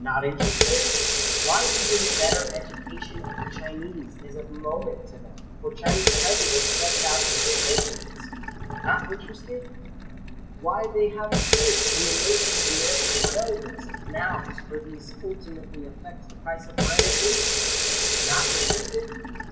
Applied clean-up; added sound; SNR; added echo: none; Sink (filling or washing) / Water tap, faucet; -5 dB; reverberation time 0.8 s.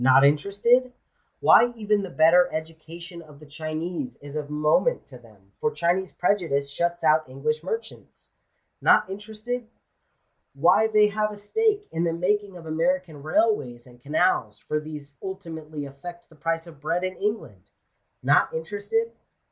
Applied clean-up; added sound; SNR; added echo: none; none; none; none.